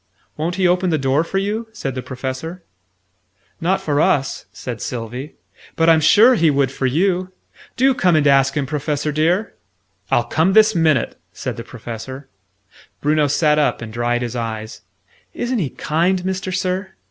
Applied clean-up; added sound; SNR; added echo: none; none; none; none.